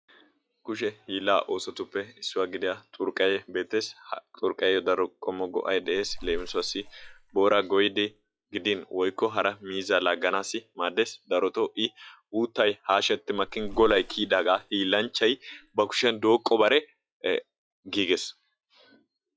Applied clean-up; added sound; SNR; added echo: classical method log-MMSE.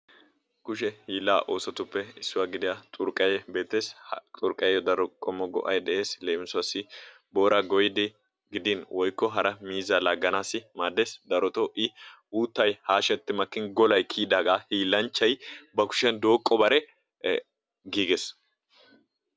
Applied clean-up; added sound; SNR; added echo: none; none; none; none.